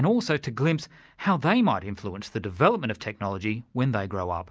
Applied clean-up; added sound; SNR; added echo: none; none; none; none.